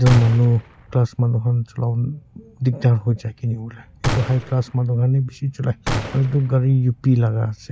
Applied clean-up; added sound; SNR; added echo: none; Gunshot, gunfire; 10 dB; none.